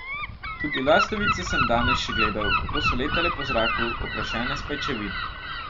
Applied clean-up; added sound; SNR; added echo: none; Gull, seagull; -2 dB; none.